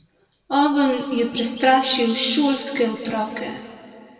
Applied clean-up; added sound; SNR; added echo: none; none; none; reverberation time 2.2 s.